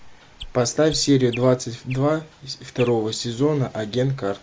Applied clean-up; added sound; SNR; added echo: none; Chirp, tweet; 19 dB; none.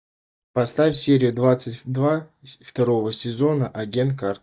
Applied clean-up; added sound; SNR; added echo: neural mask model DeepFilterNet 3.